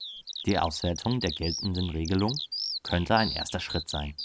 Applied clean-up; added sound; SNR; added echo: neural mask model RNNoise.